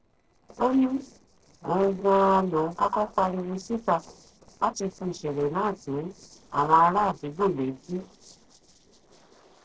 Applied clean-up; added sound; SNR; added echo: neural separator model SepFormer DNS4.